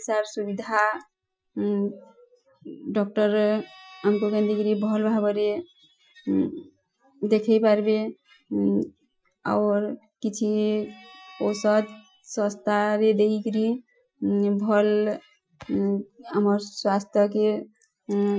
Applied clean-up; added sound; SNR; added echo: classical method Wiener filter.